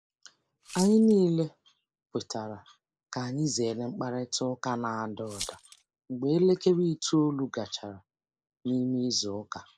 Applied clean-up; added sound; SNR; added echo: neural mask model Resemble Enhance denoiser.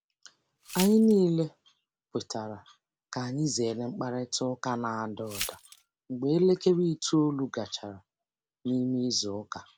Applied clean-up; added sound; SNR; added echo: none; Glass; 11 dB; none.